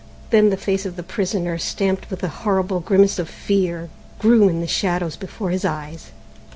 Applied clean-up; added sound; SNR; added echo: none; none; none; none.